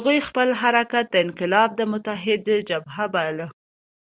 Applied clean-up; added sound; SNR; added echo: none; none; none; none.